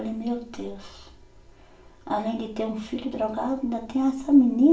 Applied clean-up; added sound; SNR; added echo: none; none; none; reverberation time 0.4 s.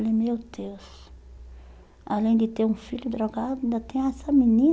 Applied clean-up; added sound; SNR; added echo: none; none; none; none.